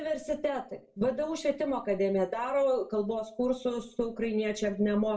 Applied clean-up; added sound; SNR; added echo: none; none; none; reverberation time 0.3 s.